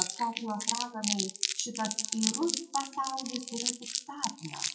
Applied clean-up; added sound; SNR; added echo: classical method WPE with log-MMSE.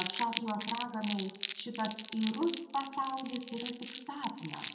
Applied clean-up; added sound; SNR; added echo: none; Crumpling, crinkling; -2 dB; reverberation time 1.0 s.